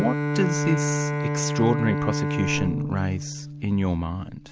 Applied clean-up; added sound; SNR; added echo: none; Bowed string instrument; 1 dB; none.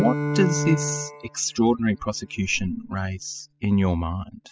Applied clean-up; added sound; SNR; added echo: classical method spectral subtraction.